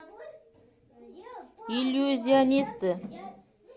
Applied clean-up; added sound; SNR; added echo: none; none; none; none.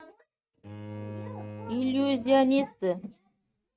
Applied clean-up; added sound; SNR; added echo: neural mask model RNNoise.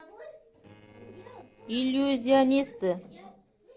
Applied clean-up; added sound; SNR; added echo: neural separator model SepFormer DNS4.